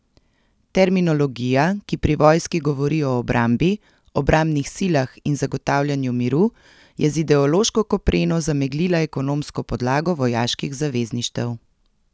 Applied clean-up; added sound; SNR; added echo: none; none; none; none.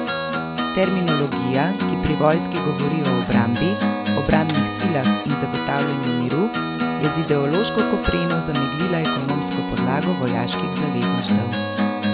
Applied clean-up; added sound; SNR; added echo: none; Acoustic guitar; -1 dB; none.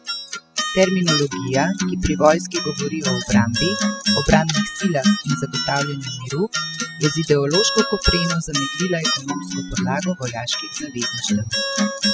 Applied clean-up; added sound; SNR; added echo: classical method spectral subtraction.